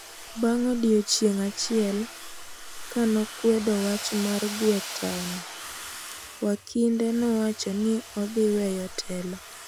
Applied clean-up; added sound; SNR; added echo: none; Domestic sounds, home sounds; 12 dB; none.